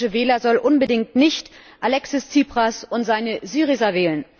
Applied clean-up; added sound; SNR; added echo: none; none; none; none.